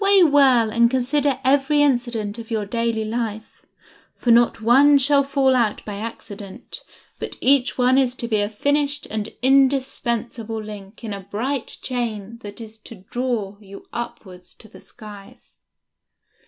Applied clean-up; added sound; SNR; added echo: none; none; none; none.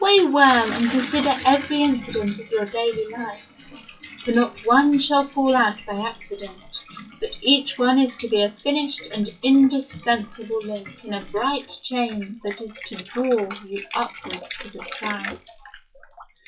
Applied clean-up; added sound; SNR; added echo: classical method WPE with log-MMSE.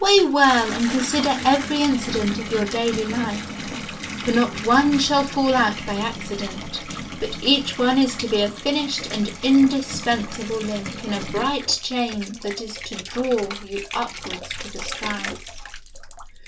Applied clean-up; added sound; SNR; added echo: none; Bathtub (filling or washing) / Water tap, faucet; 10 dB; reverberation time 0.2 s.